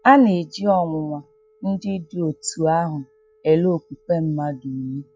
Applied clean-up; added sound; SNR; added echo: classical method log-MMSE.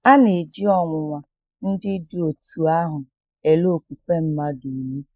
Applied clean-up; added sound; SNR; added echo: neural mask model Resemble Enhance denoiser.